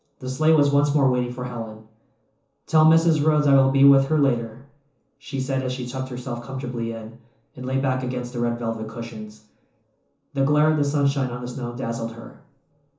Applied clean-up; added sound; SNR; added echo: none; none; none; reverberation time 0.9 s.